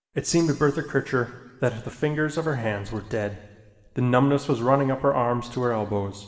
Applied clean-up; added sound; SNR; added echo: none; none; none; reverberation time 1.5 s.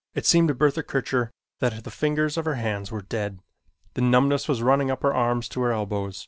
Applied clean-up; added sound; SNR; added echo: none; none; none; none.